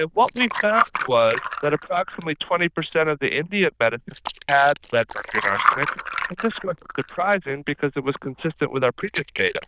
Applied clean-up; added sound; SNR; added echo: neural diffusion model UNIVERSE++.